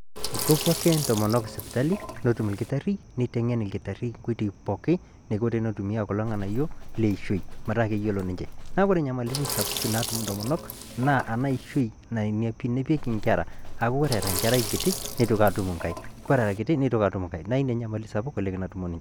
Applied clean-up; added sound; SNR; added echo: none; Livestock, farm animals, working animals + Sink (filling or washing); 7 dB; none.